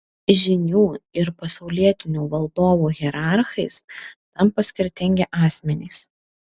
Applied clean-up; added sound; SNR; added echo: none; none; none; none.